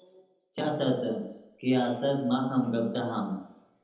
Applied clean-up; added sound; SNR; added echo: none; none; none; reverberation time 0.9 s.